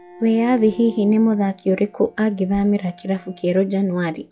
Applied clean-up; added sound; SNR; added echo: classical method log-MMSE.